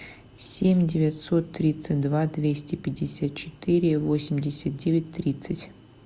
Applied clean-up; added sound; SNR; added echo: none; none; none; none.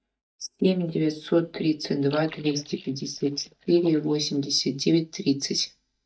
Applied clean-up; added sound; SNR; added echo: neural mask model DeepFilterNet 3.